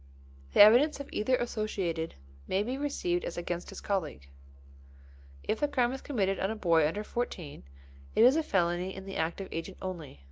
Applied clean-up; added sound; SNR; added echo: none; Musical instrument; 19 dB; none.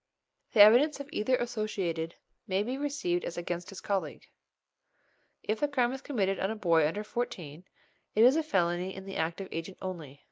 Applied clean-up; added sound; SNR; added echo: neural mask model Resemble Enhance denoiser.